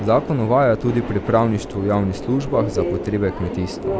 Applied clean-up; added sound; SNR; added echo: none; Subway, metro, underground; 7 dB; none.